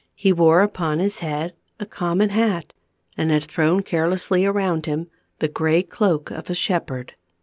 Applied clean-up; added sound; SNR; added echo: none; none; none; none.